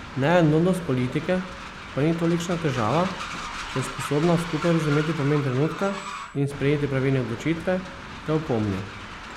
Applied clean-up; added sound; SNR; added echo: none; Train; 11 dB; none.